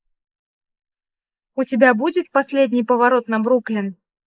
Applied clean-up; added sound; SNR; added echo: neural mask model Resemble Enhance denoiser.